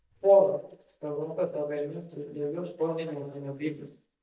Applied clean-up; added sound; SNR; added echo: neural mask model DeepFilterNet 3.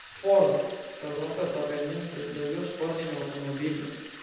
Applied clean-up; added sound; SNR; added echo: none; Sink (filling or washing) / Water tap, faucet; 12 dB; reverberation time 1.1 s.